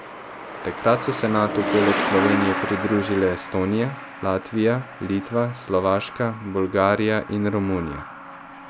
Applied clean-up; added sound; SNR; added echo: none; Truck; 7 dB; none.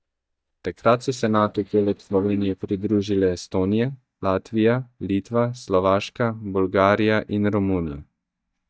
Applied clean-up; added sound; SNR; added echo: neural mask model DeepFilterNet 3.